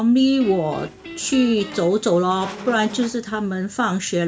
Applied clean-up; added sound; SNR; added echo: none; Guitar + Squeak; 17 dB; none.